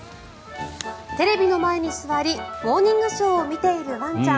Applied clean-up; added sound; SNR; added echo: none; none; none; none.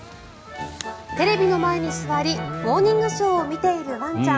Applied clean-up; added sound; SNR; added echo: none; Electric guitar; 9 dB; none.